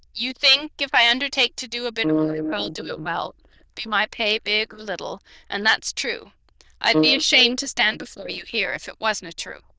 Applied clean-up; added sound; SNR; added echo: neural diffusion model UNIVERSE++.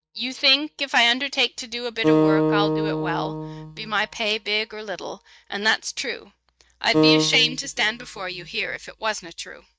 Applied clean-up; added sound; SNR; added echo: neural mask model DeepFilterNet 3.